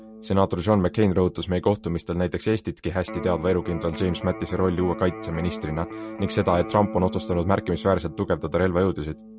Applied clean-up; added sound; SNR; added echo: none; Electric guitar; 13 dB; none.